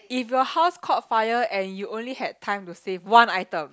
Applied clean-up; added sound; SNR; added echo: none; none; none; none.